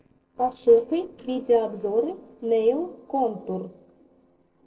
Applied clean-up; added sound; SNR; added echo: neural separator model SepFormer DNS4.